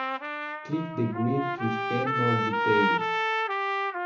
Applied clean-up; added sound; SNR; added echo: none; Trumpet; -2 dB; reverberation time 0.7 s.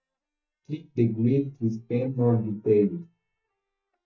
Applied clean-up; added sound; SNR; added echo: neural mask model DeepFilterNet 3.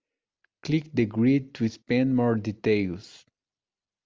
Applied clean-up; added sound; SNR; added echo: none; none; none; none.